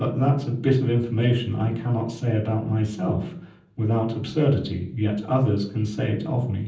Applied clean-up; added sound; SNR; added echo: none; none; none; reverberation time 0.6 s.